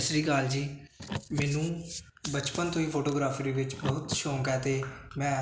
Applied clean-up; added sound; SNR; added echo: none; Car; 13 dB; none.